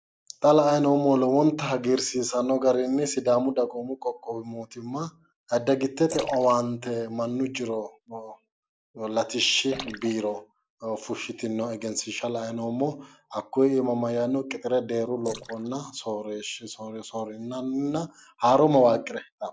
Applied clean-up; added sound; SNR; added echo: neural mask model Resemble Enhance denoiser.